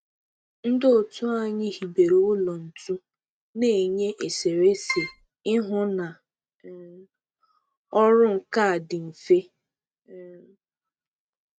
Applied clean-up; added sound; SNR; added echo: neural mask model RNNoise.